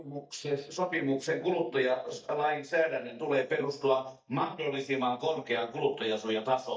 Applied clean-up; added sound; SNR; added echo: neural mask model DeepFilterNet 3.